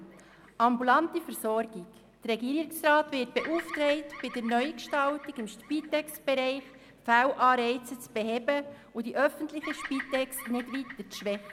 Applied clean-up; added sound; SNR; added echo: none; Bird vocalization, bird call, bird song; 17 dB; none.